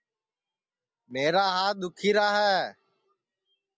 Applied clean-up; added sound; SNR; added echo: none; none; none; none.